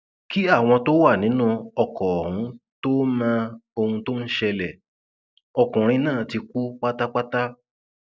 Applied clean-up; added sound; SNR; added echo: none; none; none; none.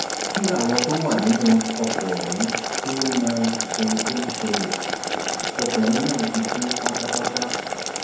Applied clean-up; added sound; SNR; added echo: none; Boiling; 2 dB; reverberation time 0.9 s.